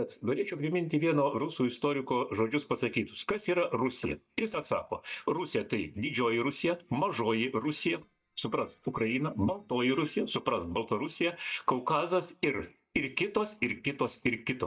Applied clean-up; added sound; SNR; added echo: neural mask model DeepFilterNet 3.